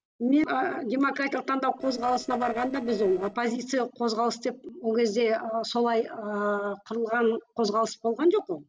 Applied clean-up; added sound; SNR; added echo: neural separator model SepFormer DNS4.